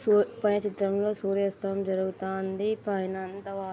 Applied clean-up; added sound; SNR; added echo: none; none; none; none.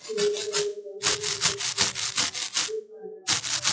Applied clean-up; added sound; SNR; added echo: classical method WPE with log-MMSE.